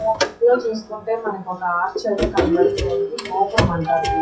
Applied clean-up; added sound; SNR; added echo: classical method WPE with log-MMSE.